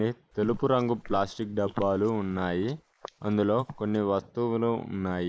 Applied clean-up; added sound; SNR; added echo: neural mask model Resemble Enhance denoiser.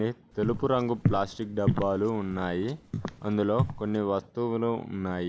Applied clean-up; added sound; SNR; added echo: none; Walk, footsteps; 4 dB; none.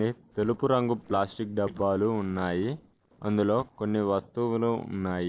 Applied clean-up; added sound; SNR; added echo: neural separator model SepFormer DNS4.